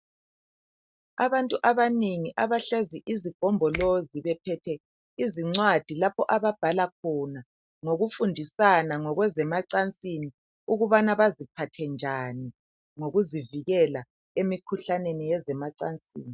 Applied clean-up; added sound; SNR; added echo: neural mask model RNNoise.